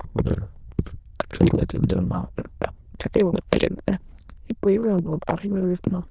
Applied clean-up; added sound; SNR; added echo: neural diffusion model UNIVERSE++.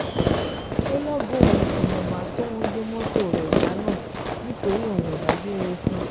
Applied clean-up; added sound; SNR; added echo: none; Fireworks; -5 dB; none.